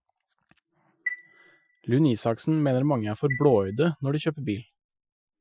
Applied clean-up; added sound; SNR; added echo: classical method Wiener filter.